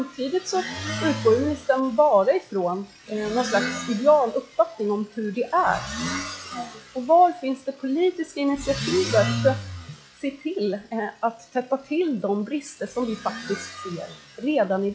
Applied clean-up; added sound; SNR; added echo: classical method log-MMSE.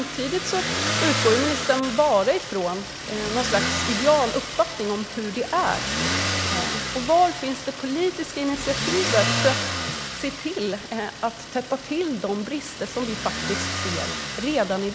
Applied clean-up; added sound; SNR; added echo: none; Motor vehicle (road); 3 dB; none.